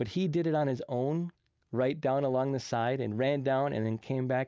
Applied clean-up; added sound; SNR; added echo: none; none; none; none.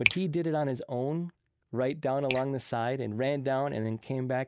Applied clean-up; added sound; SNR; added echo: neural mask model Resemble Enhance denoiser.